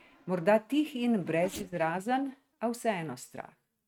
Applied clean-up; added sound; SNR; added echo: neural mask model RNNoise.